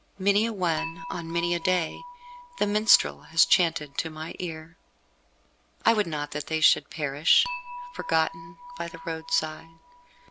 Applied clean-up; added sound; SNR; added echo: none; Dishes, pots, and pans / Chink, clink; 15 dB; none.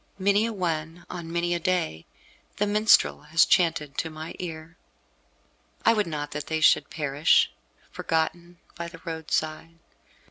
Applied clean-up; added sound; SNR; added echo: none; none; none; none.